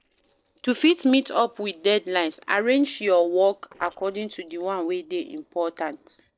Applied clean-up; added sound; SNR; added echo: neural separator model SepFormer DNS4.